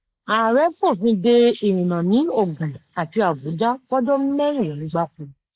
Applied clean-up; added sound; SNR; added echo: neural mask model Resemble Enhance denoiser.